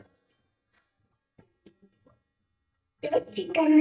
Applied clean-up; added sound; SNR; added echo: neural mask model DeepFilterNet 3.